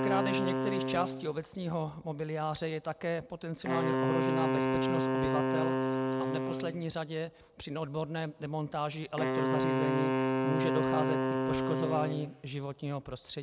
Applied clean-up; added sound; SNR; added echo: none; Wind instrument, woodwind instrument; -3 dB; none.